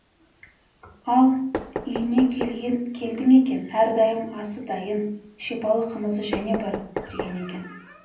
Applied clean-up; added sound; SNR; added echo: none; Knock; 12 dB; reverberation time 0.6 s.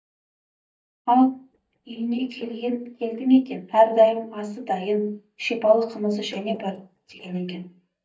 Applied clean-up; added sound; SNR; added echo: neural mask model DeepFilterNet 3.